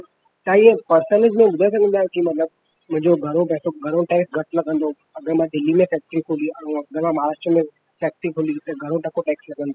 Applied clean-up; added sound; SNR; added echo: classical method spectral subtraction.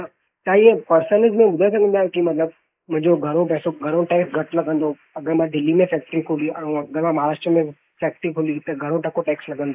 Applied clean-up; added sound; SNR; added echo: neural mask model Resemble Enhance denoiser.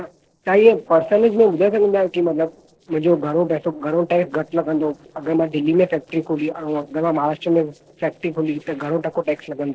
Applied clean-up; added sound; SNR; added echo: neural separator model SepFormer DNS4.